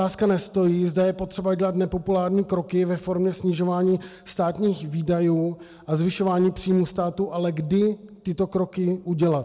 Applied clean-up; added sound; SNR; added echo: none; none; none; none.